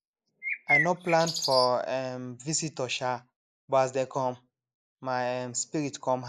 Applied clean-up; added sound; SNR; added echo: neural mask model Resemble Enhance denoiser.